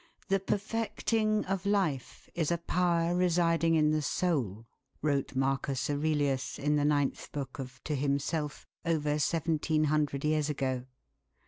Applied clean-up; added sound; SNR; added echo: none; none; none; none.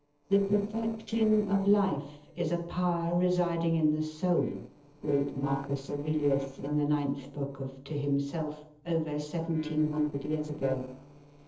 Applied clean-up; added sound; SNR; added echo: neural separator model SepFormer DNS4.